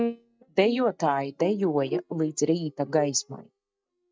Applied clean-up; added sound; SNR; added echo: neural mask model DeepFilterNet 3.